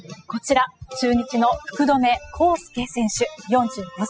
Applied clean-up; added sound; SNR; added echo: classical method spectral subtraction.